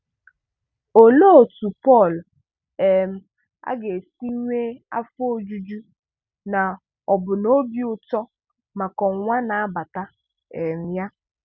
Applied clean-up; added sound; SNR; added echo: none; none; none; none.